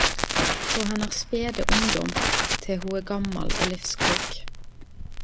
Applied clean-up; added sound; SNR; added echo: none; Crackle; -4 dB; none.